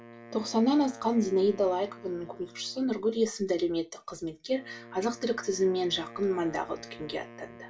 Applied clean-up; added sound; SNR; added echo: none; Wind instrument, woodwind instrument; 19 dB; reverberation time 0.2 s.